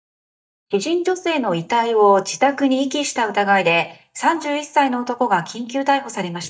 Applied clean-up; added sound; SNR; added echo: neural mask model DeepFilterNet 3.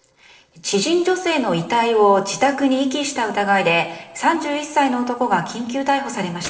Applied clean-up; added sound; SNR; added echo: neural separator model SepFormer DNS4.